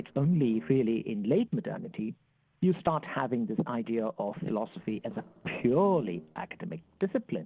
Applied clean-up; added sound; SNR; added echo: neural separator model SepFormer DNS4.